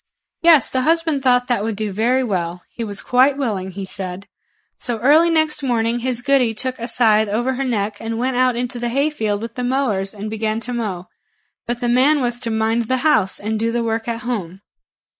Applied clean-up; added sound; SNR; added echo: neural mask model Resemble Enhance denoiser.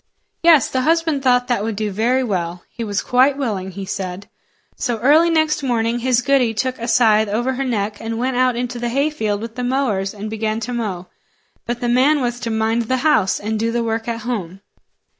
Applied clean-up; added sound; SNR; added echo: none; none; none; none.